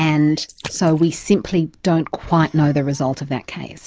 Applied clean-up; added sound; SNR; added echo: neural mask model Resemble Enhance denoiser.